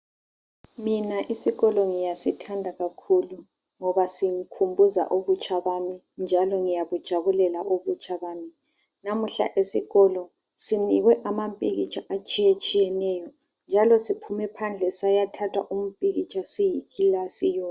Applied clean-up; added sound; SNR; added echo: none; none; none; none.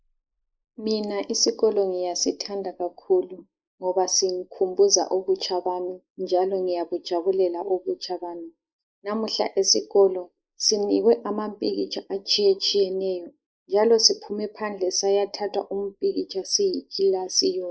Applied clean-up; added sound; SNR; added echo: neural mask model Resemble Enhance denoiser.